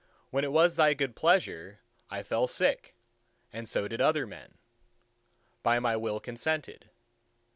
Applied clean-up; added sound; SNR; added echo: none; none; none; none.